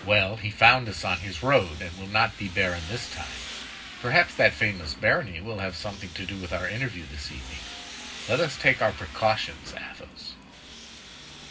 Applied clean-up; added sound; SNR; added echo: none; Tools; 15 dB; reverberation time 0.4 s.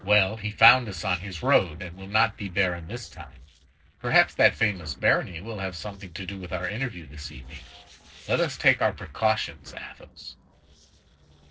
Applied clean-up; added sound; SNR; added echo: neural separator model SepFormer DNS4.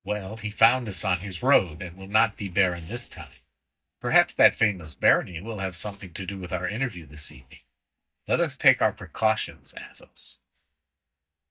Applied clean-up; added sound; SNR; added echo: neural mask model DeepFilterNet 3.